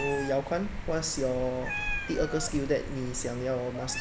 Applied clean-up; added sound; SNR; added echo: none; Wind + Meow; 6 dB; none.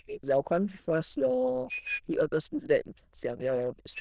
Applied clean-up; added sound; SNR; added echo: neural diffusion model UNIVERSE++.